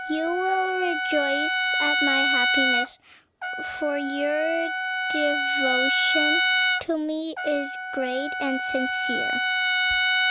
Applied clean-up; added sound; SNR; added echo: none; Trumpet; -4 dB; none.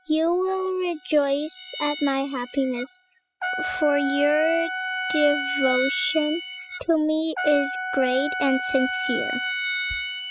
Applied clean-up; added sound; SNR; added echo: classical method spectral subtraction.